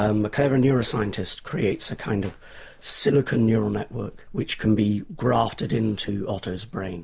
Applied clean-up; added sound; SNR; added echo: none; none; none; none.